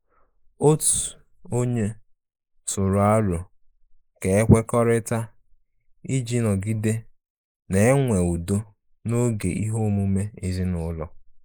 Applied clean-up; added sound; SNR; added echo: neural mask model Resemble Enhance denoiser.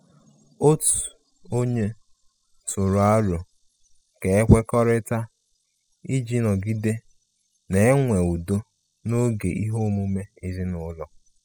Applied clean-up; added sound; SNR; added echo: classical method spectral subtraction.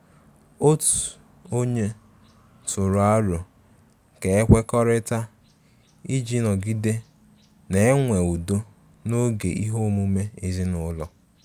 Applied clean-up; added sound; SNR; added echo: none; none; none; none.